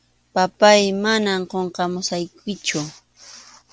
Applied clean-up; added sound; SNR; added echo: none; none; none; none.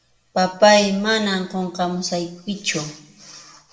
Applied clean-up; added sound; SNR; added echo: none; none; none; reverberation time 1.0 s.